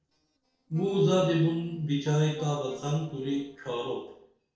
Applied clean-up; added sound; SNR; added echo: neural separator model SepFormer DNS4.